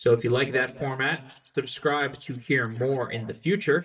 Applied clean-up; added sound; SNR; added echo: neural mask model DeepFilterNet 3.